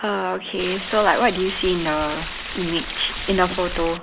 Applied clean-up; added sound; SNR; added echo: none; Stream; 8 dB; none.